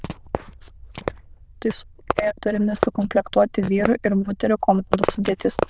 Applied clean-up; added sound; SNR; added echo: neural diffusion model UNIVERSE++.